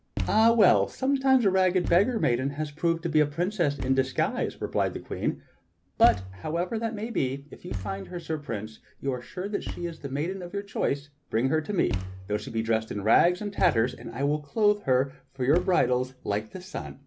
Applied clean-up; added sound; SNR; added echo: none; Thump, thud; 13 dB; none.